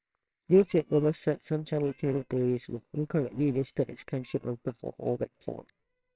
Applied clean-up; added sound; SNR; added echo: neural separator model SepFormer WHAMR!.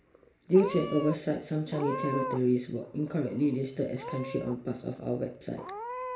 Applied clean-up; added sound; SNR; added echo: none; Meow / Purr; 10 dB; reverberation time 0.5 s.